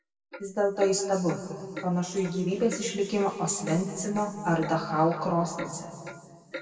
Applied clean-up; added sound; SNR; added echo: none; Clock; 16 dB; reverberation time 2.3 s.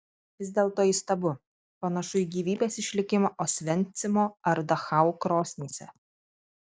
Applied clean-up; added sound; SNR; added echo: none; none; none; none.